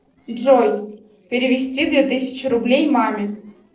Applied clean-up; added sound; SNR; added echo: neural separator model SepFormer DNS4.